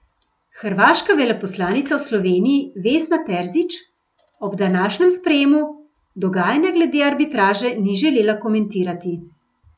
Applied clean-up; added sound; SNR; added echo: none; none; none; none.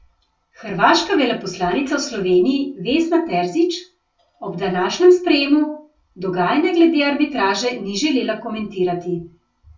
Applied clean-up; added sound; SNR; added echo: none; none; none; reverberation time 0.2 s.